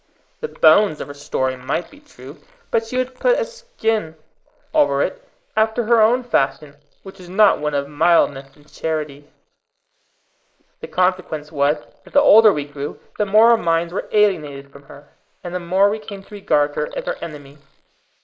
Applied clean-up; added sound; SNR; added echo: neural mask model Resemble Enhance denoiser.